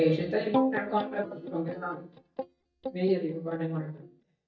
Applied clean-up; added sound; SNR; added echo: neural mask model DeepFilterNet 3.